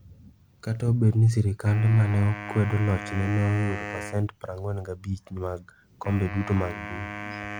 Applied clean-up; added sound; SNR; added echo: none; Wind instrument, woodwind instrument; 13 dB; none.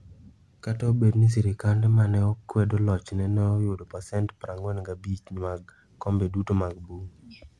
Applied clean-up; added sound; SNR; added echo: none; none; none; none.